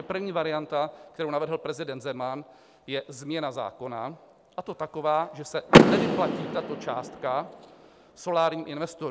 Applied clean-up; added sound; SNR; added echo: none; Door / Car; -2 dB; none.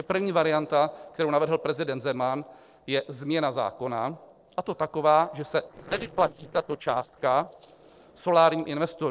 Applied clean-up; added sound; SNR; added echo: neural separator model SepFormer DNS4.